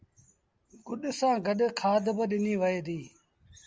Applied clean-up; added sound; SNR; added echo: none; none; none; none.